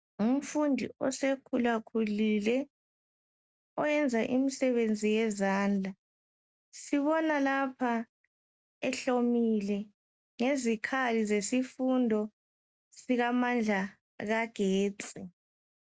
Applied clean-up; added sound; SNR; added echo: none; none; none; none.